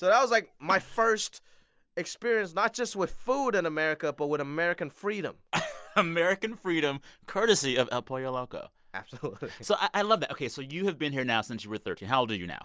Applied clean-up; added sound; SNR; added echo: none; none; none; none.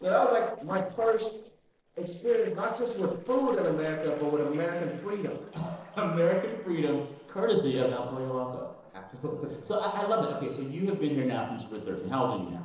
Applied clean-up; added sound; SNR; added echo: neural separator model SepFormer DNS4.